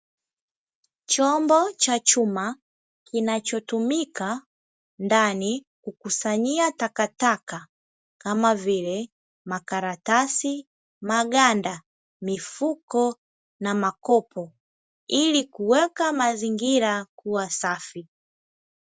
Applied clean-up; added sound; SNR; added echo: none; none; none; none.